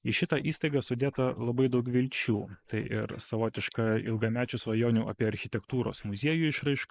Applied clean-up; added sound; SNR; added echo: neural mask model Resemble Enhance denoiser.